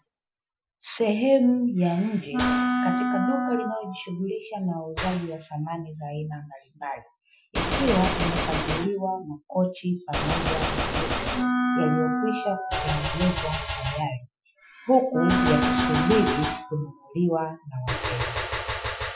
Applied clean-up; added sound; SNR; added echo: classical method Wiener filter.